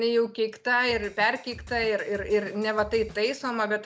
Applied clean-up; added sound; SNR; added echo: none; Drum kit; 19 dB; none.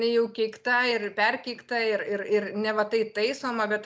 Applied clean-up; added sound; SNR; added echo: none; none; none; none.